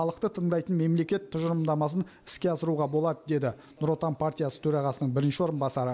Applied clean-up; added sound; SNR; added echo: none; none; none; none.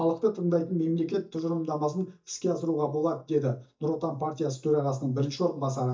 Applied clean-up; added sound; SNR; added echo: neural mask model DeepFilterNet 3.